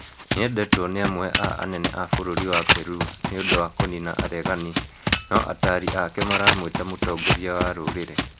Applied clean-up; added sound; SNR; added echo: none; Run + Camera; -1 dB; none.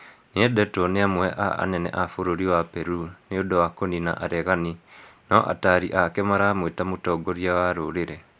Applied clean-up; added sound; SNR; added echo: none; none; none; none.